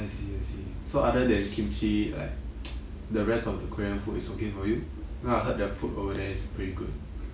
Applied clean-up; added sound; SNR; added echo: none; none; none; none.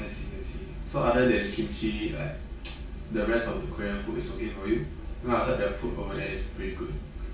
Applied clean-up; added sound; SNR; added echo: none; none; none; reverberation time 0.3 s.